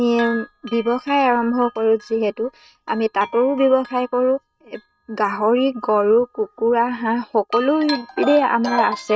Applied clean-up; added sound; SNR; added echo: neural mask model RNNoise.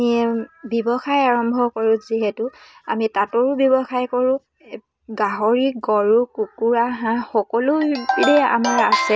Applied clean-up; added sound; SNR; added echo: none; none; none; none.